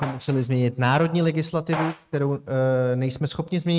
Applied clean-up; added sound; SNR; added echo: neural mask model RNNoise.